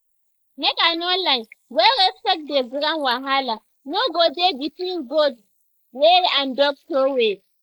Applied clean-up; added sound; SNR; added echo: neural mask model Resemble Enhance denoiser.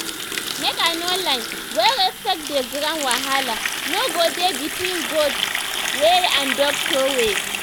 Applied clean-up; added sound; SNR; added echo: none; Water tap, faucet; 3 dB; none.